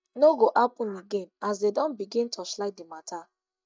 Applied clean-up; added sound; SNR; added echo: neural mask model DeepFilterNet 3.